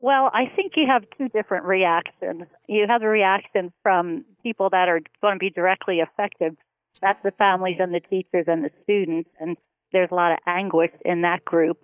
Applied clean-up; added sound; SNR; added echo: neural mask model DeepFilterNet 3.